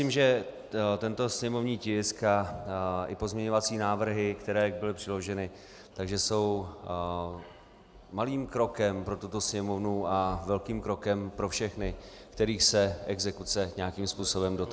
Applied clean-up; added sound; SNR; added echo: none; none; none; none.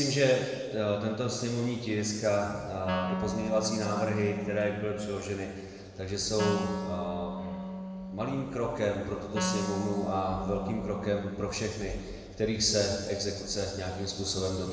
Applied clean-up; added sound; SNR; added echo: none; Wind instrument, woodwind instrument; 6 dB; reverberation time 1.6 s.